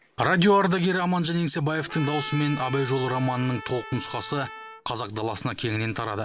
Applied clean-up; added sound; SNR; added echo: none; Trumpet; 13 dB; none.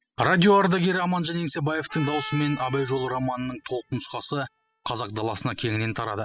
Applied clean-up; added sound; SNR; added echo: classical method spectral subtraction.